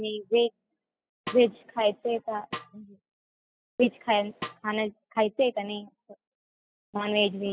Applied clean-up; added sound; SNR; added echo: classical method spectral subtraction.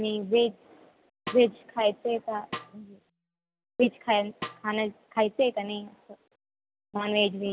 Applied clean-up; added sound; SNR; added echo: none; Snare drum; 15 dB; none.